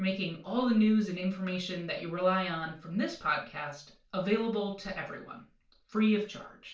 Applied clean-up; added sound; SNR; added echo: none; none; none; reverberation time 0.3 s.